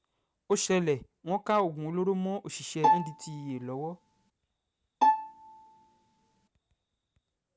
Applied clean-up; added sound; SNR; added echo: none; Bowed string instrument; -3 dB; none.